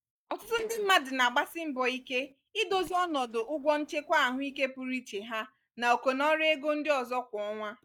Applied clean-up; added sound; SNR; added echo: neural mask model DeepFilterNet 3.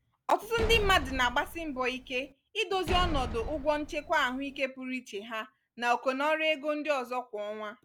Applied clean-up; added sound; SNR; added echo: none; Slam; 6 dB; none.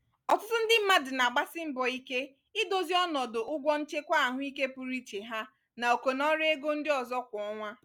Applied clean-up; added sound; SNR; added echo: none; none; none; none.